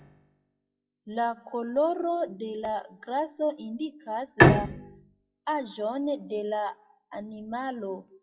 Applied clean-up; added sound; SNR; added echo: classical method WPE with log-MMSE.